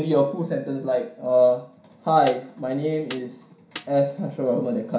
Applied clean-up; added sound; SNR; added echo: none; Snare drum; 19 dB; reverberation time 0.5 s.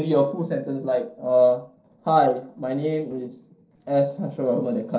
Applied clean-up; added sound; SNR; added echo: neural separator model SepFormer DNS4.